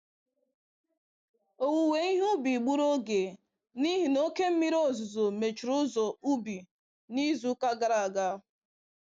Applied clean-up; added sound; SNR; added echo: none; none; none; none.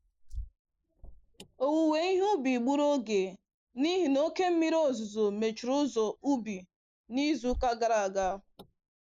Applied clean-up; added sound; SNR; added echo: neural mask model Resemble Enhance denoiser.